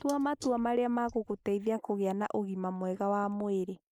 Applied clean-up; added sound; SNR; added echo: neural mask model Resemble Enhance denoiser.